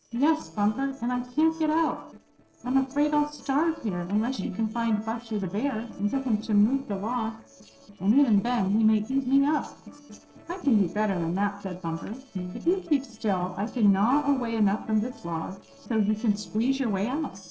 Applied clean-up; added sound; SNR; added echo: neural separator model SepFormer DNS4.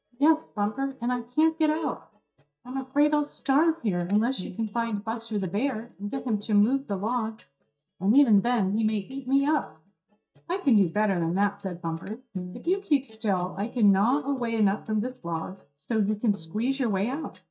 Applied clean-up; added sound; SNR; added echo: neural mask model DeepFilterNet 3.